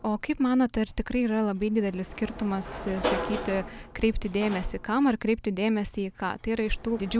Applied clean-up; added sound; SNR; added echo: none; Sliding door / Slam; 11 dB; none.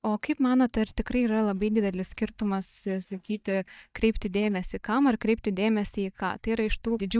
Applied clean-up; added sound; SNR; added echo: neural mask model DeepFilterNet 3.